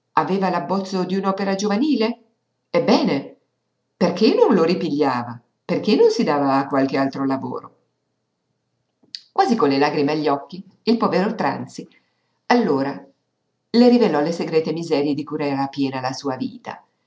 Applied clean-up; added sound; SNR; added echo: none; none; none; none.